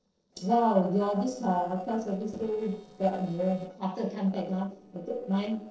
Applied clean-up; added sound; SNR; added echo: neural separator model SepFormer DNS4.